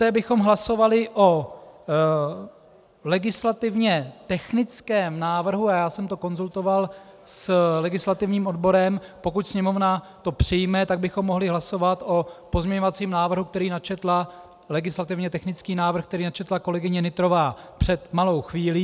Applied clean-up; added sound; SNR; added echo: none; none; none; none.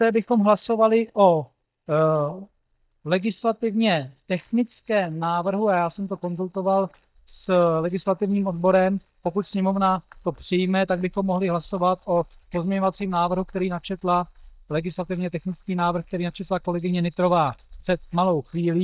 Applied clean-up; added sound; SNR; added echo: neural mask model DeepFilterNet 3.